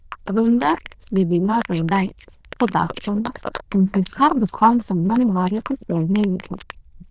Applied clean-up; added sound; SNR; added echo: neural diffusion model UNIVERSE++.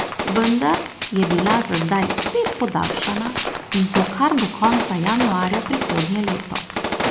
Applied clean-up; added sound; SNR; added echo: none; Gunshot, gunfire; 3 dB; none.